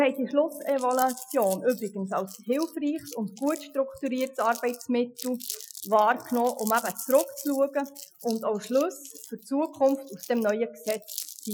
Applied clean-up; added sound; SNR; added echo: classical method Wiener filter.